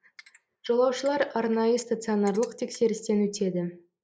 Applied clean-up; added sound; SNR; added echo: neural mask model Resemble Enhance denoiser.